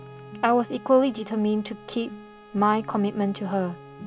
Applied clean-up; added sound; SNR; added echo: none; Guitar + Bowed string instrument; 17 dB; none.